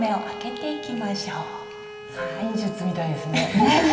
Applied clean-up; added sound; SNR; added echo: none; Bowed string instrument; 13 dB; reverberation time 2.1 s.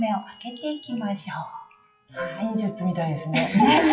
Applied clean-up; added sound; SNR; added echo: classical method WPE with log-MMSE.